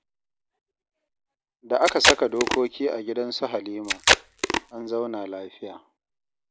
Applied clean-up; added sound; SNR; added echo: none; Packing tape, duct tape; -5 dB; none.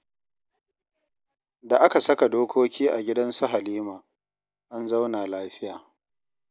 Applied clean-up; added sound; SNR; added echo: none; none; none; none.